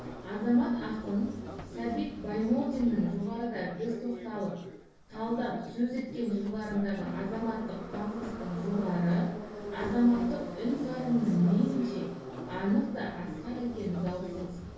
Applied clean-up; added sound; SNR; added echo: none; Subway, metro, underground; 10 dB; reverberation time 0.6 s.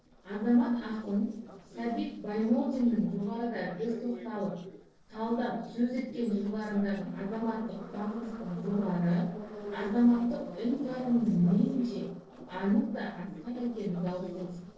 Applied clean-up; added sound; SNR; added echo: neural separator model SepFormer DNS4.